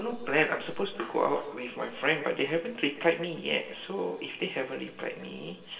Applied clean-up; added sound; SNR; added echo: none; none; none; reverberation time 0.7 s.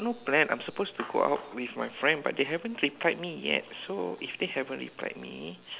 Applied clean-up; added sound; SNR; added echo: none; none; none; none.